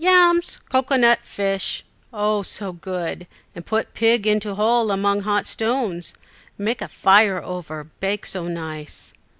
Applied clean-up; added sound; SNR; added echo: none; none; none; none.